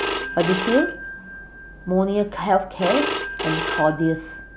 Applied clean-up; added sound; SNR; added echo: none; Telephone; -1 dB; none.